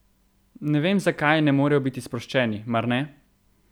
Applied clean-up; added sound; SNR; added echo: none; none; none; none.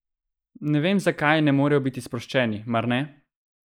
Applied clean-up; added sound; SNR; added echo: neural mask model Resemble Enhance denoiser.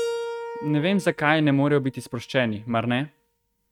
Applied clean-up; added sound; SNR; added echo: neural mask model RNNoise.